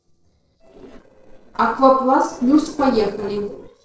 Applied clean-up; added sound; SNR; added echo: neural separator model SepFormer DNS4.